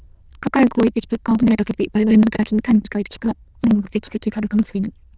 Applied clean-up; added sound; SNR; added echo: neural diffusion model UNIVERSE++.